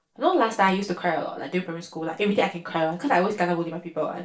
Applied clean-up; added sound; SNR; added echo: neural separator model SepFormer DNS4.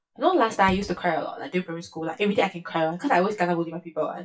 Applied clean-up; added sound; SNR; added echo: classical method WPE with log-MMSE.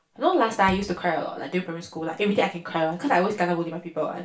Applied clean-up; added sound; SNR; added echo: none; Bass drum; 19 dB; reverberation time 0.3 s.